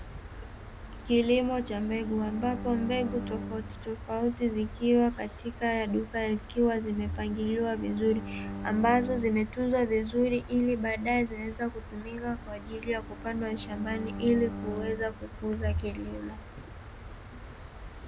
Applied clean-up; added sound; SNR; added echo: none; Bowed string instrument + Cricket; 10 dB; none.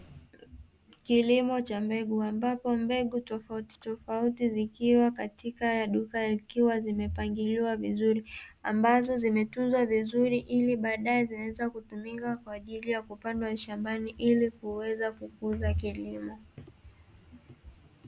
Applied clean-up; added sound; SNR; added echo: none; none; none; none.